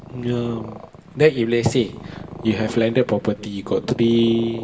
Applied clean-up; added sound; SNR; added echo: none; Purr; 16 dB; reverberation time 0.7 s.